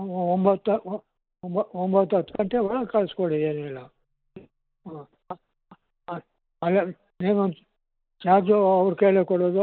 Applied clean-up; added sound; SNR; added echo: neural mask model Resemble Enhance denoiser.